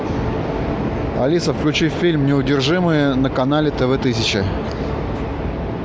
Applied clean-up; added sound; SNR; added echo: none; none; none; none.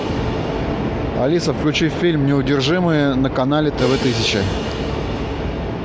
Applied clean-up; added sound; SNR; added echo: none; Crash cymbal; 14 dB; none.